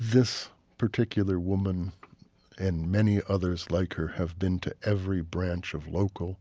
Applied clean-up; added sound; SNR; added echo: none; none; none; none.